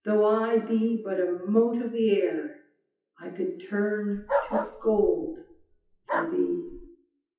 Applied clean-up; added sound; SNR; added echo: classical method WPE with log-MMSE.